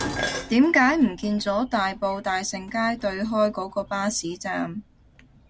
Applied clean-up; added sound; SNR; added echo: none; Dishes, pots, and pans; 13 dB; none.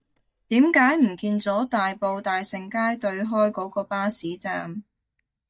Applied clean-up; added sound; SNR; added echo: neural mask model DeepFilterNet 3.